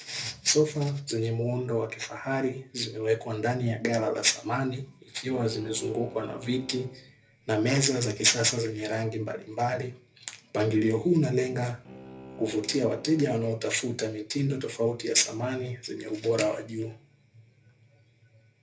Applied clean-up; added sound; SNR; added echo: none; Bowed string instrument; 19 dB; reverberation time 0.3 s.